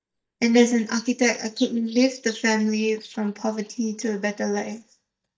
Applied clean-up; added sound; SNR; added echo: neural mask model DeepFilterNet 3.